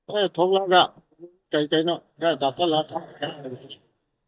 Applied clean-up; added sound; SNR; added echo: neural mask model DeepFilterNet 3.